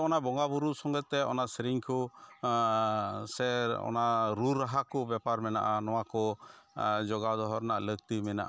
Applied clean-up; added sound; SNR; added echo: none; none; none; none.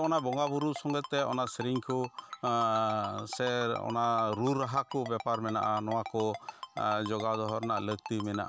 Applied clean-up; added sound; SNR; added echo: none; Ringtone; 13 dB; none.